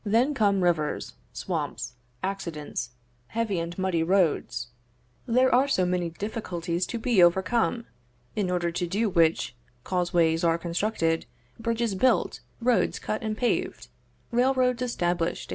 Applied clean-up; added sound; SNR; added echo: none; none; none; none.